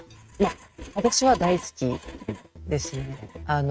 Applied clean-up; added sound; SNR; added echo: neural mask model RNNoise.